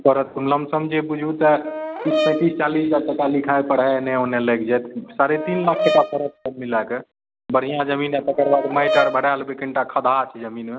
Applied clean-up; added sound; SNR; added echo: none; Brass instrument; 5 dB; none.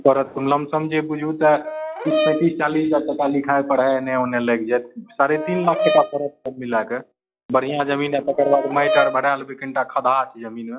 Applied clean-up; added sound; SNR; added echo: classical method log-MMSE.